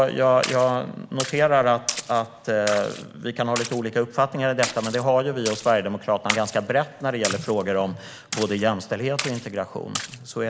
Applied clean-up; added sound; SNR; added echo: none; Splash, splatter; 11 dB; none.